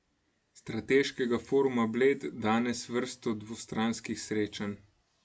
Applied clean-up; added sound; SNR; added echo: none; none; none; none.